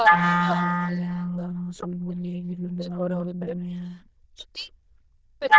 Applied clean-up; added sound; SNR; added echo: neural diffusion model UNIVERSE++.